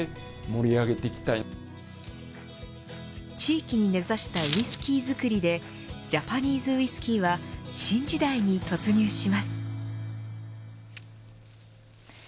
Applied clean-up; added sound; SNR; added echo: none; Coin (dropping); -4 dB; none.